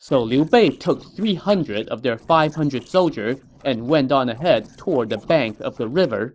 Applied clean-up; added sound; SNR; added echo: neural separator model SepFormer DNS4.